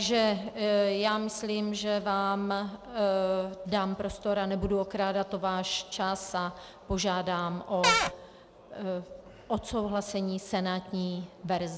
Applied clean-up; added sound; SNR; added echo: none; Cupboard open or close / Door; -5 dB; none.